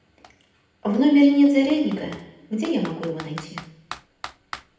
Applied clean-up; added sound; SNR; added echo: none; Computer keyboard; 20 dB; reverberation time 0.8 s.